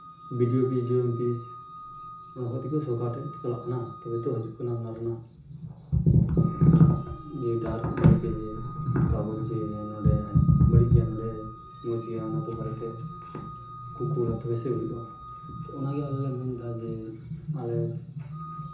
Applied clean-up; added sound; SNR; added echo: none; Organ; 18 dB; reverberation time 0.7 s.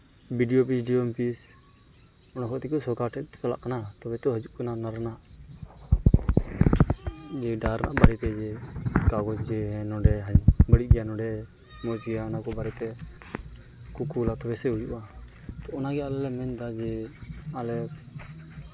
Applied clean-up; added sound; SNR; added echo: none; none; none; none.